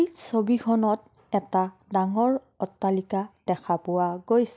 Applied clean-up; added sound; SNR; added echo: none; none; none; none.